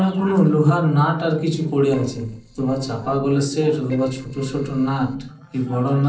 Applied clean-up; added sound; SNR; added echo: neural separator model SepFormer DNS4.